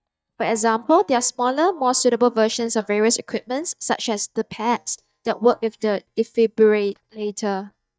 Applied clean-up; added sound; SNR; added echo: neural mask model DeepFilterNet 3.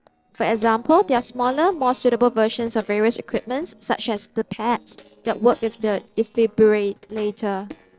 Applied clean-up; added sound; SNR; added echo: neural separator model SepFormer DNS4.